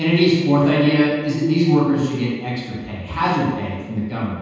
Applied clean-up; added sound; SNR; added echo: none; none; none; reverberation time 1.2 s.